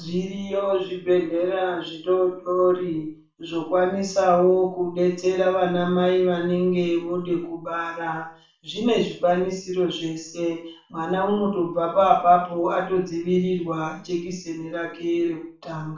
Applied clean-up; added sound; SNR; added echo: none; none; none; reverberation time 0.4 s.